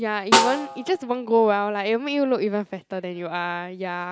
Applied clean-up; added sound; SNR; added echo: none; Snare drum; 2 dB; none.